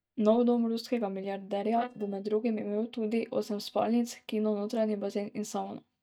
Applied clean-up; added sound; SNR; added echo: neural mask model DeepFilterNet 3.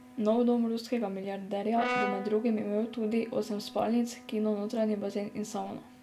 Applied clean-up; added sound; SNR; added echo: none; Brass instrument; 11 dB; none.